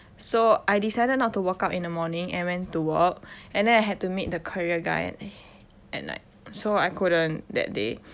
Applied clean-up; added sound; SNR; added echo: none; none; none; none.